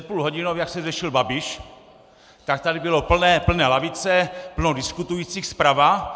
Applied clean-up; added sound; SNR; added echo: none; none; none; none.